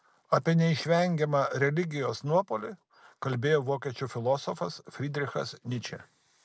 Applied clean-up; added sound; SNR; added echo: none; none; none; none.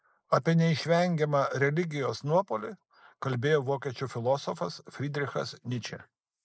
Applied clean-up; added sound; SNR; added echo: neural mask model Resemble Enhance denoiser.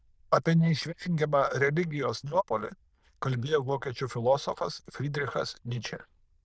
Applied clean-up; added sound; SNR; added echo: neural diffusion model UNIVERSE++.